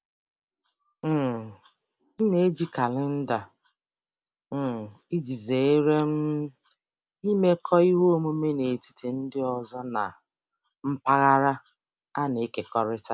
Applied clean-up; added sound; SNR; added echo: none; none; none; none.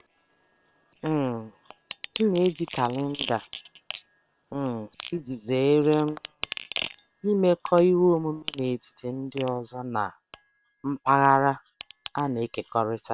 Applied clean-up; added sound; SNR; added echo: neural separator model SepFormer WHAM!.